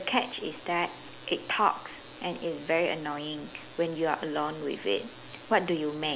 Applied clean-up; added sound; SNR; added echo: none; none; none; none.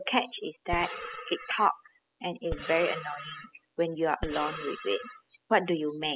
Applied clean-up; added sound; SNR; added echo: classical method spectral subtraction.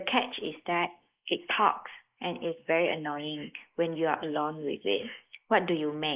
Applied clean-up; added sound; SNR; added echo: neural mask model Resemble Enhance denoiser.